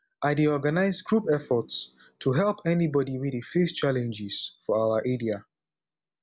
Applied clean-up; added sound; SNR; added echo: none; none; none; none.